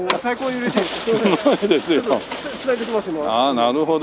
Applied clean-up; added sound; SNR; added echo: none; none; none; none.